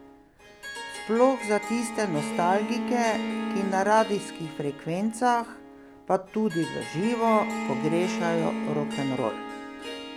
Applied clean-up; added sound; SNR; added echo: none; Harp + Bowed string instrument; 6 dB; none.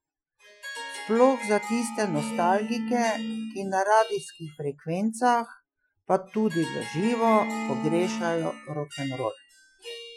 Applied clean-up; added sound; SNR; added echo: classical method Wiener filter.